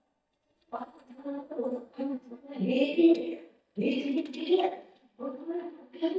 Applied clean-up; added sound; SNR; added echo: neural mask model DeepFilterNet 3.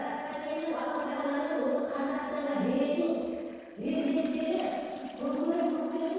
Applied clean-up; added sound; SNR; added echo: neural separator model SepFormer DNS4.